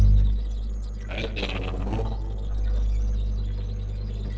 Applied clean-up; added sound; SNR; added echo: neural separator model SepFormer DNS4.